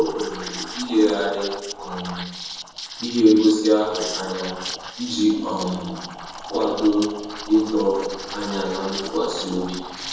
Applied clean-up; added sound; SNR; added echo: none; Liquid; 11 dB; reverberation time 1.1 s.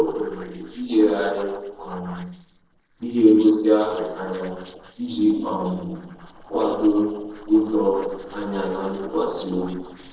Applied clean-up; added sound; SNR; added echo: neural separator model SepFormer DNS4.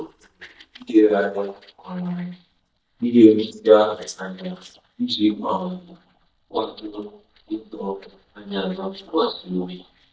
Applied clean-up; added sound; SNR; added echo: neural mask model DeepFilterNet 3.